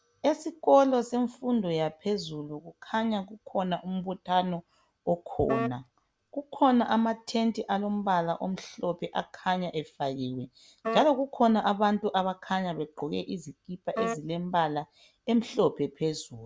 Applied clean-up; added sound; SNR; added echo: none; Wind instrument, woodwind instrument; 7 dB; none.